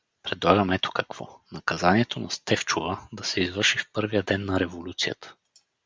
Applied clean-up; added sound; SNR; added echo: none; none; none; none.